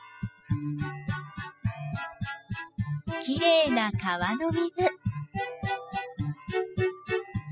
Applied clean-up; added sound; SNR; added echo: classical method spectral subtraction.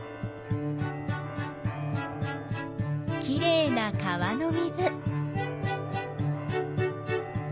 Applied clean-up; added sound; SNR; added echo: none; Keyboard (musical); 17 dB; none.